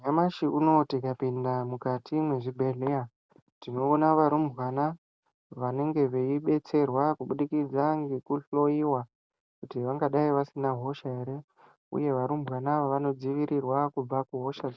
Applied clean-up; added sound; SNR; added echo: none; none; none; none.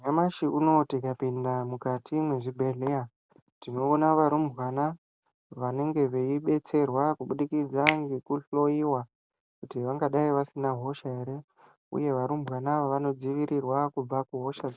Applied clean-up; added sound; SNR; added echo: none; Finger snapping; 9 dB; none.